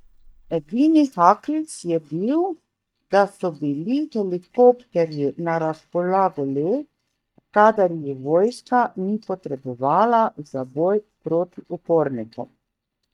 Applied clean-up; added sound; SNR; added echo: neural mask model DeepFilterNet 3.